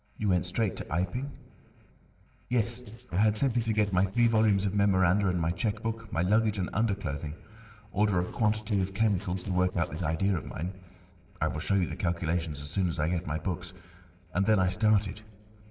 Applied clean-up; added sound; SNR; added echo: neural separator model SepFormer DNS4.